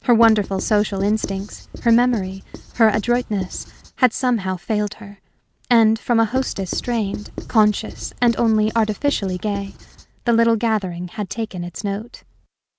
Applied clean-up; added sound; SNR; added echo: none; Writing; 14 dB; none.